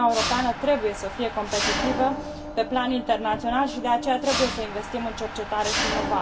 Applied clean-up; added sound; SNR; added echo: none; Mechanisms; 4 dB; reverberation time 0.7 s.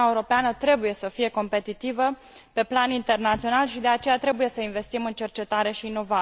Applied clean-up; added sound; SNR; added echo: none; none; none; none.